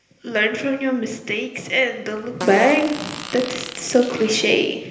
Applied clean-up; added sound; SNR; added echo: none; Fart; 12 dB; reverberation time 0.8 s.